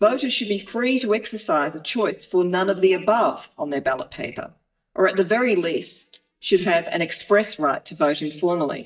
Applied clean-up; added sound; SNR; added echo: neural mask model DeepFilterNet 3.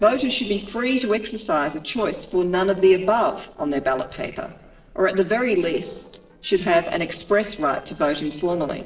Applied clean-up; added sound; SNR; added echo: neural separator model SepFormer DNS4.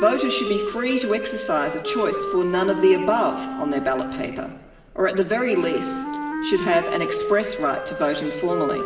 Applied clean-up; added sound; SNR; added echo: none; Wind instrument, woodwind instrument; 6 dB; reverberation time 2.6 s.